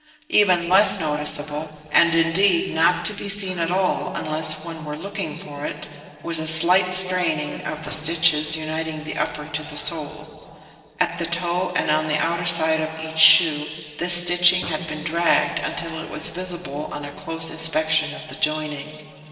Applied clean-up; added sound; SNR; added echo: neural separator model SepFormer DNS4.